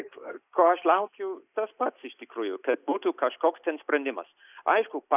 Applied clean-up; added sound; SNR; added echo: neural mask model Resemble Enhance denoiser.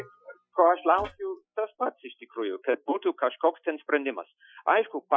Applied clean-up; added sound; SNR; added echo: classical method Wiener filter.